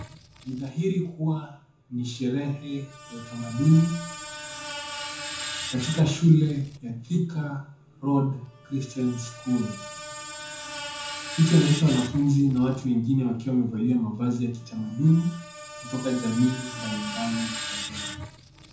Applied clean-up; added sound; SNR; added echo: none; Screech; 13 dB; reverberation time 0.5 s.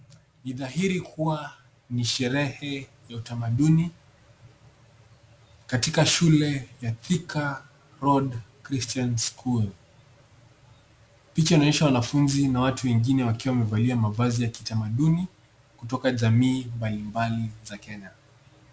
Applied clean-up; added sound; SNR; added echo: none; none; none; none.